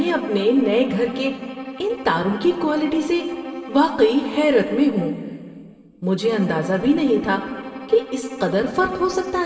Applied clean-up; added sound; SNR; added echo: none; Bowed string instrument; 15 dB; reverberation time 2.0 s.